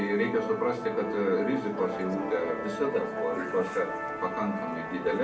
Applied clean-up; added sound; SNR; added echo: none; Musical instrument; 5 dB; reverberation time 0.3 s.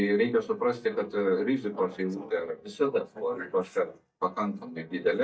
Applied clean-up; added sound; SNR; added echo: neural mask model DeepFilterNet 3.